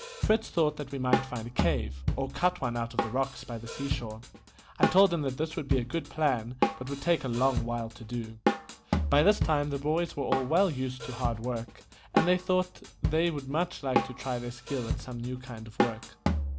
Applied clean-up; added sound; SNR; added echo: none; Drum kit; 3 dB; none.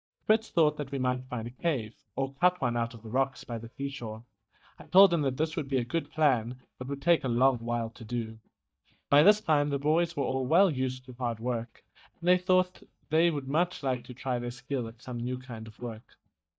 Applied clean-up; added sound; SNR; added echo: neural mask model DeepFilterNet 3.